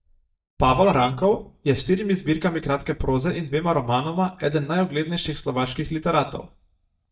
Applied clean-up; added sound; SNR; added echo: neural mask model DeepFilterNet 3.